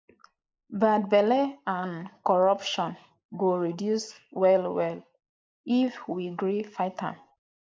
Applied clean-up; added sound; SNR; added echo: neural mask model Resemble Enhance denoiser.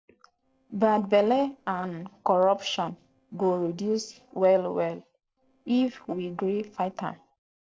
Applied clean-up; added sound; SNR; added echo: neural separator model SepFormer DNS4.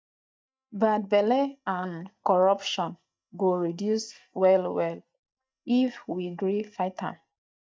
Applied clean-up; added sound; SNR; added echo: neural mask model DeepFilterNet 3.